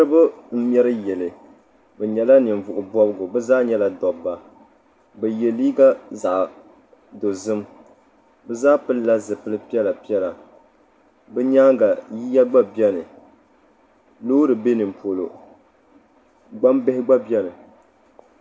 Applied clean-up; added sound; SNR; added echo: none; none; none; none.